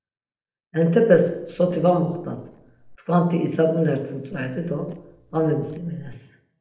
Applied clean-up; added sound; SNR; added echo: neural separator model SepFormer DNS4.